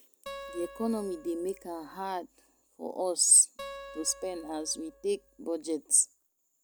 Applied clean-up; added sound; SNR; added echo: none; Acoustic guitar; 17 dB; none.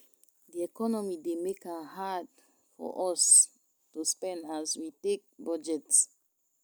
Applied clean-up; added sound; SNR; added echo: none; none; none; none.